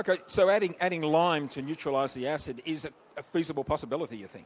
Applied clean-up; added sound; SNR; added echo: none; none; none; none.